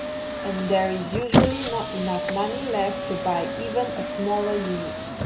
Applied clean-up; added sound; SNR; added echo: none; Squeak; 0 dB; reverberation time 0.2 s.